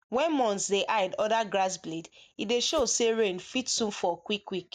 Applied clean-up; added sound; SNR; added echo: none; Whoosh, swoosh, swish; 17 dB; none.